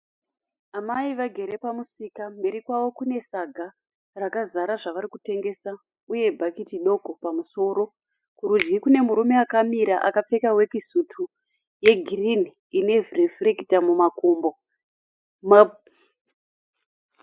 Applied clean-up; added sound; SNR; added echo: classical method spectral subtraction.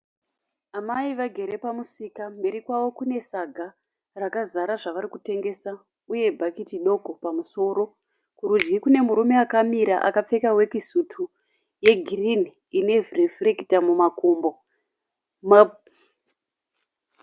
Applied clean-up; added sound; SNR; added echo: none; Finger snapping; 16 dB; none.